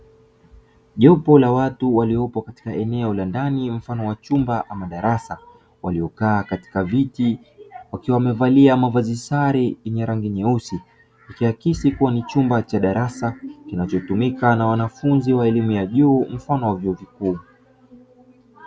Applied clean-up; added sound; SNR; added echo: none; none; none; none.